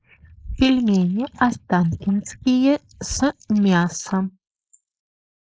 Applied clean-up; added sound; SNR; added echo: neural mask model Resemble Enhance denoiser.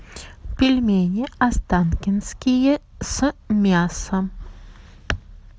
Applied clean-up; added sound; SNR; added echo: none; none; none; none.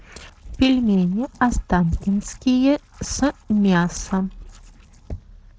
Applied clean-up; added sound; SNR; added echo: neural separator model SepFormer DNS4.